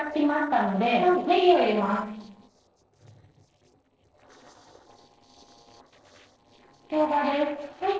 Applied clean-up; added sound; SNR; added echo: neural separator model SepFormer DNS4.